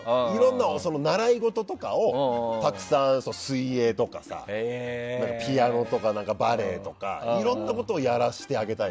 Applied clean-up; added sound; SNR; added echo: none; none; none; none.